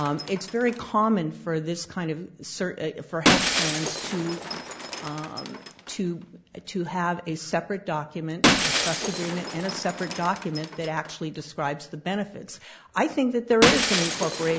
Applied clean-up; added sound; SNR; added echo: none; Shatter; 1 dB; none.